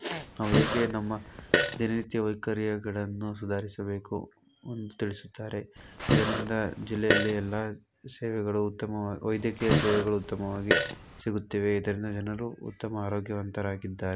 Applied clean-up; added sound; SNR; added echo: none; Fart; -2 dB; none.